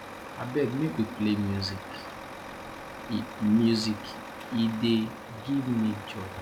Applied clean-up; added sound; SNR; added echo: none; Truck; 11 dB; none.